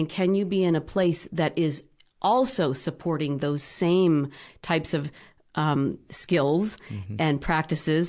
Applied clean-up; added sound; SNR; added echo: none; none; none; none.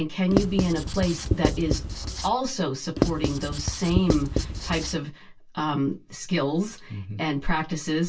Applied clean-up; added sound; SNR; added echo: none; Writing; 1 dB; reverberation time 0.1 s.